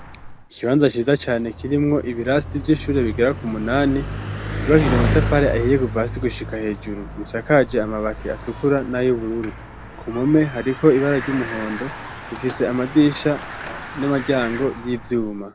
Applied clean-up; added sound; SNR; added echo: none; Bicycle; 8 dB; none.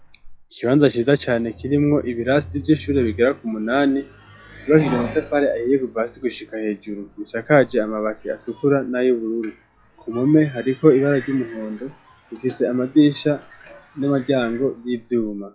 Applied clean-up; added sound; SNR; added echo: classical method log-MMSE.